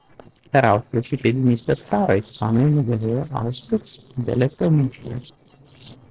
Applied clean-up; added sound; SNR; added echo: neural separator model SepFormer DNS4.